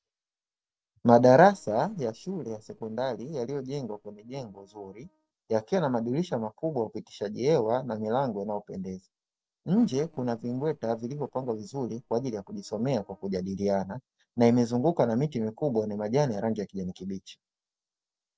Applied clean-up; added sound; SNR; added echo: neural separator model SepFormer DNS4.